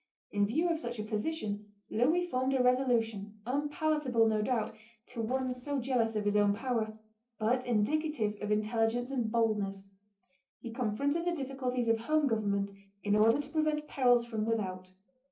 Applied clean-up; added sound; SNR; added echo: neural separator model SepFormer DNS4.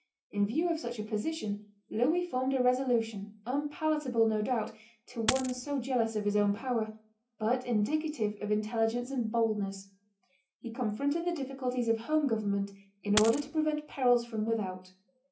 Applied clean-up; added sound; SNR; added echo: none; Coin (dropping); 4 dB; reverberation time 0.3 s.